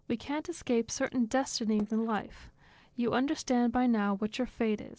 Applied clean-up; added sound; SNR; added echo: neural separator model SepFormer DNS4.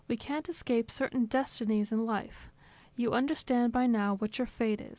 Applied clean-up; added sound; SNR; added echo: none; none; none; none.